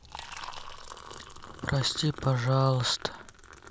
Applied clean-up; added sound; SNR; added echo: none; Liquid; 14 dB; none.